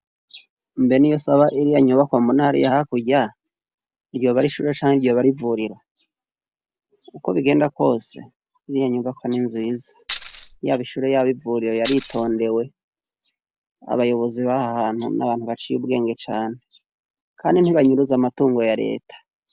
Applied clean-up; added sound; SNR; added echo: none; Tambourine; 14 dB; none.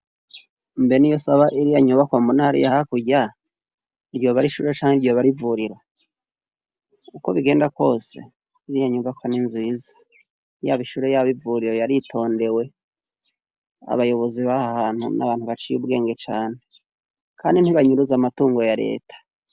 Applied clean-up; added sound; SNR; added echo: none; none; none; none.